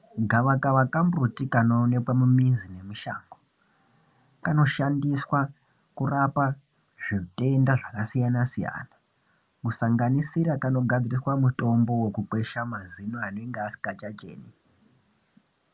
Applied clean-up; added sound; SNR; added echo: none; none; none; none.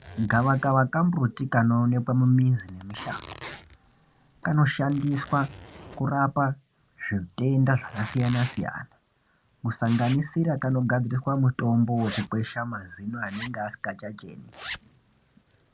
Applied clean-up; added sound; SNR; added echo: none; Zipper (clothing); 20 dB; none.